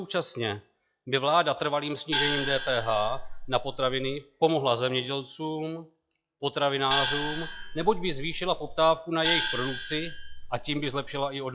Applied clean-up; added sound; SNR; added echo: classical method log-MMSE.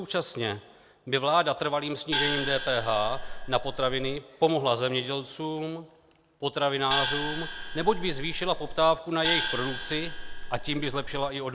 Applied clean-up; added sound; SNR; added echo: none; Gong; 3 dB; none.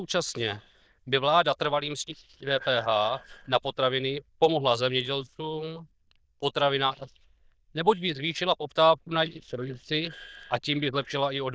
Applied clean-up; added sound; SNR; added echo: neural diffusion model UNIVERSE++.